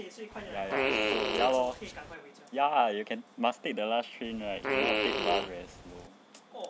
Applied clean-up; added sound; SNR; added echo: none; Fart; 0 dB; none.